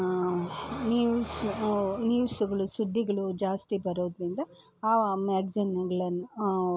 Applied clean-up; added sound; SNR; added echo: none; none; none; none.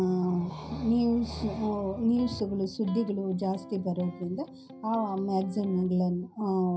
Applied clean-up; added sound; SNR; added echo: none; Electric guitar; 18 dB; reverberation time 0.4 s.